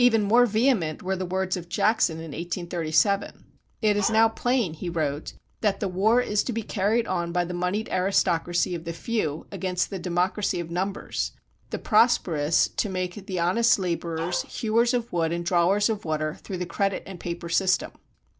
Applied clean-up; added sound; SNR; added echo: none; Dog; 12 dB; none.